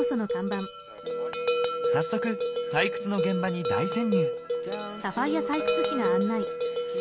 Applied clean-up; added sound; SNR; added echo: none; Bell; -2 dB; none.